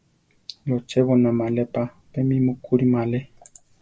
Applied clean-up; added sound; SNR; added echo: none; none; none; none.